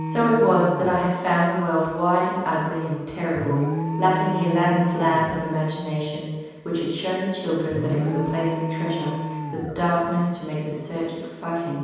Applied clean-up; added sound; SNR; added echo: none; Alarm; 8 dB; reverberation time 1.2 s.